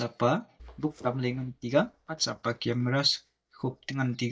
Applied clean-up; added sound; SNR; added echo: neural mask model DeepFilterNet 3.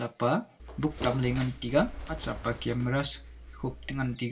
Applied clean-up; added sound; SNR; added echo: none; Bird; 11 dB; reverberation time 0.2 s.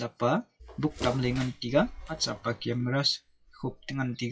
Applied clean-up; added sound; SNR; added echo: classical method WPE with log-MMSE.